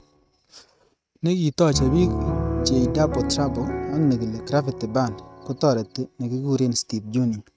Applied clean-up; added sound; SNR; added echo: neural mask model RNNoise.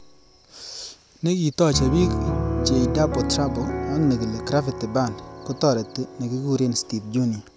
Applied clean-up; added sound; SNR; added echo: none; Piano; 5 dB; none.